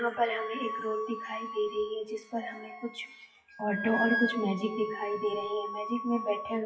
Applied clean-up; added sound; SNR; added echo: classical method WPE with log-MMSE.